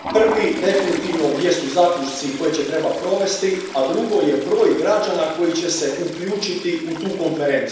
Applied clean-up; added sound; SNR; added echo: none; Toilet flush; 13 dB; reverberation time 0.9 s.